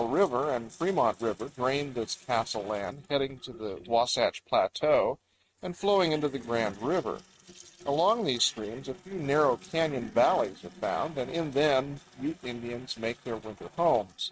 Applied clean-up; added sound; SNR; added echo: neural mask model RNNoise.